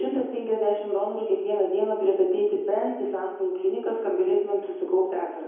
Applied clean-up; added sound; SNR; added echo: none; none; none; reverberation time 1.0 s.